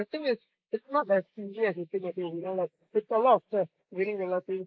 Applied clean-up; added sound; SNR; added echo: neural mask model Resemble Enhance denoiser.